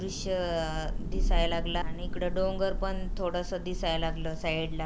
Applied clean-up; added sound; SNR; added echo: none; Thunder / Rain; -2 dB; none.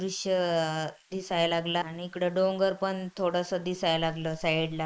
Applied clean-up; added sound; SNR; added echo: neural mask model Resemble Enhance denoiser.